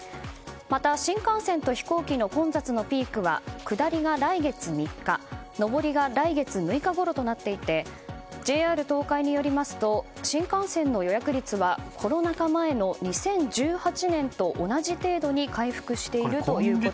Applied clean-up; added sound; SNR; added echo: none; none; none; none.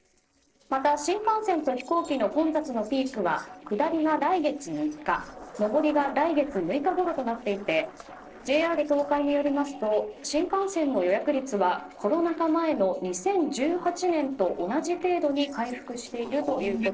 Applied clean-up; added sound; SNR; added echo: neural separator model SepFormer DNS4.